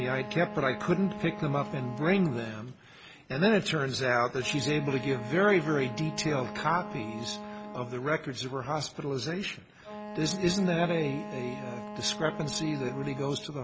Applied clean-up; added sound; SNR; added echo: none; Wind instrument, woodwind instrument; 12 dB; none.